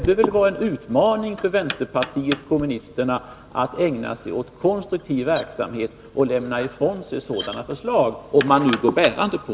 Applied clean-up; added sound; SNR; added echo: none; Knock; 16 dB; none.